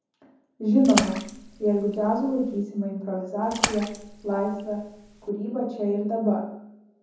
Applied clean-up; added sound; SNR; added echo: none; Splash, splatter; 8 dB; reverberation time 0.9 s.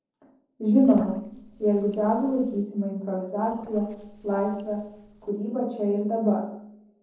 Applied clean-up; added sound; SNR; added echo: neural separator model SepFormer DNS4.